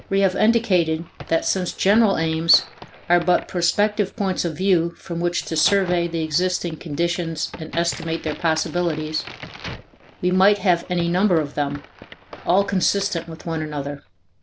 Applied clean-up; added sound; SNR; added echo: none; Crack; 18 dB; none.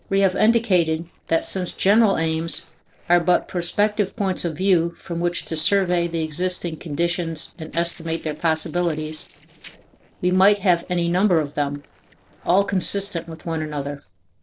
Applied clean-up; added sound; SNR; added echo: neural separator model SepFormer DNS4.